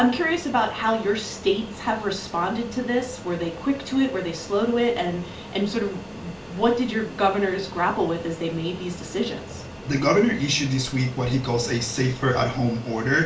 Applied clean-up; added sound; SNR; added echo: none; Fixed-wing aircraft, airplane; 14 dB; reverberation time 0.4 s.